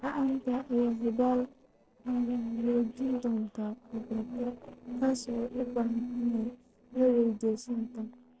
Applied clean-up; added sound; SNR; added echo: neural separator model SepFormer DNS4.